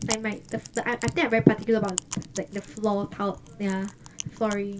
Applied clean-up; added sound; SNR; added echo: none; Chewing, mastication; 13 dB; reverberation time 0.1 s.